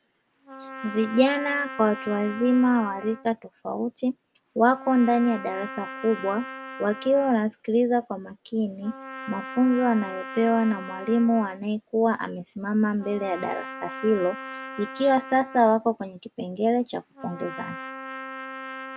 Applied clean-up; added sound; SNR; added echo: none; Trumpet; 14 dB; none.